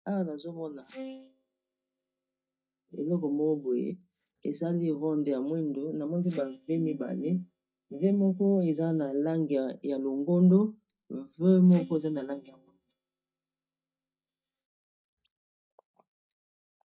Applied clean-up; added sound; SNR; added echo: neural mask model DeepFilterNet 3.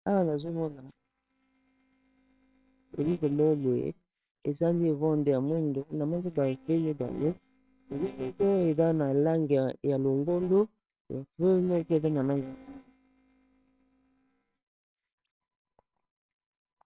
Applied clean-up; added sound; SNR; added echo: neural separator model SepFormer WHAMR!.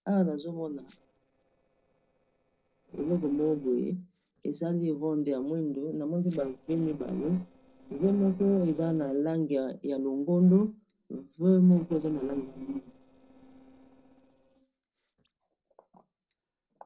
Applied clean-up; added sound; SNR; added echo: neural separator model SepFormer DNS4.